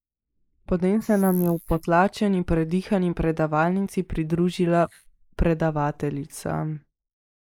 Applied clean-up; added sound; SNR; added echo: neural mask model Resemble Enhance denoiser.